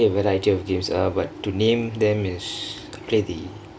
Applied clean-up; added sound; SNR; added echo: none; none; none; none.